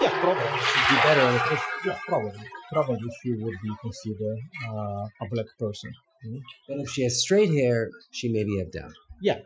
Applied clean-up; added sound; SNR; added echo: classical method Wiener filter.